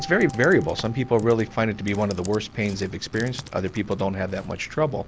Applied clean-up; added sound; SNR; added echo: none; Computer keyboard + Keyboard (musical); 17 dB; none.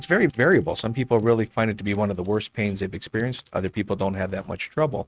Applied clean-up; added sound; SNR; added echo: neural mask model RNNoise.